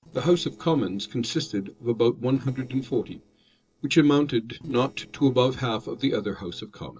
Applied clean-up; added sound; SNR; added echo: neural separator model SepFormer DNS4.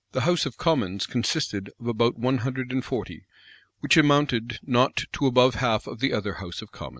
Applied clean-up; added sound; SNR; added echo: none; none; none; none.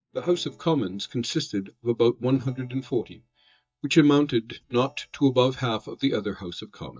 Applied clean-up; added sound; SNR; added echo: neural mask model DeepFilterNet 3.